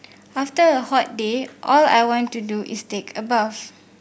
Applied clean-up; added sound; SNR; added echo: none; none; none; none.